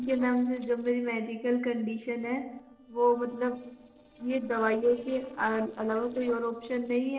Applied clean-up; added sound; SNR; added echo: neural separator model SepFormer DNS4.